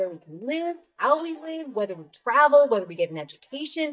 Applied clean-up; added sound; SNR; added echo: neural mask model DeepFilterNet 3.